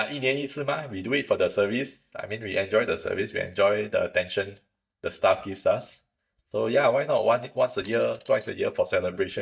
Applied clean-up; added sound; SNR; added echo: neural mask model DeepFilterNet 3.